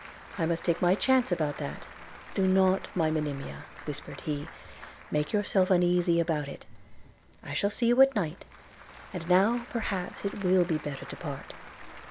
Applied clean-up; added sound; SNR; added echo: none; Applause / Crowd; 17 dB; none.